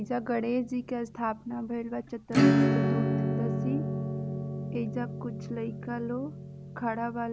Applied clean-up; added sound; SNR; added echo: none; Acoustic guitar / Strum; -4 dB; none.